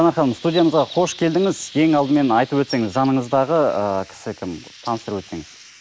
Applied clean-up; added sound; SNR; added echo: neural mask model Resemble Enhance denoiser.